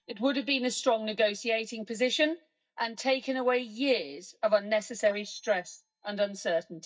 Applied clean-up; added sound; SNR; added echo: neural mask model DeepFilterNet 3.